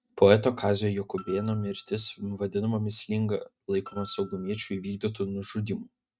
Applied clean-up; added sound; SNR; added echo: neural mask model RNNoise.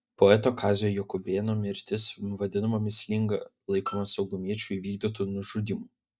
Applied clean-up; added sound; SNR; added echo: neural mask model DeepFilterNet 3.